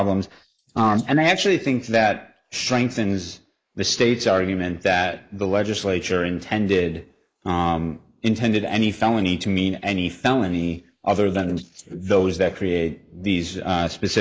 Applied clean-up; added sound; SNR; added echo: neural mask model Resemble Enhance denoiser.